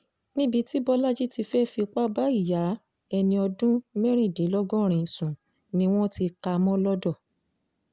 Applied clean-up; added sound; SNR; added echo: none; none; none; none.